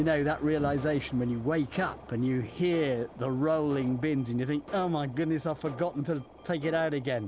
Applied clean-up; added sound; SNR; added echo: none; Alarm; 19 dB; none.